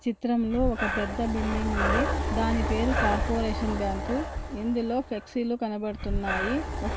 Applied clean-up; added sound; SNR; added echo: none; Breathing; 1 dB; none.